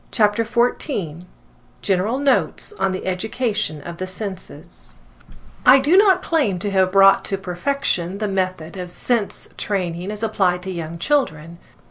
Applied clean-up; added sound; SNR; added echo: none; none; none; none.